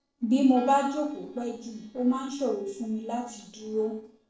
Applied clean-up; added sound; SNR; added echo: neural separator model SepFormer DNS4.